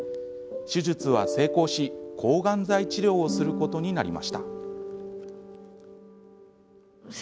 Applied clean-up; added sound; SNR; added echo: none; none; none; none.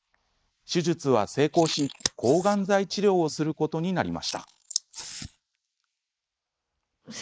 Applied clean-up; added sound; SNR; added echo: neural mask model Resemble Enhance denoiser.